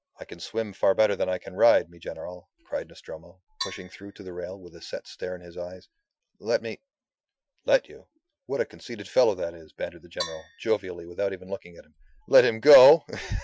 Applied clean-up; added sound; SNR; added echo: classical method Wiener filter.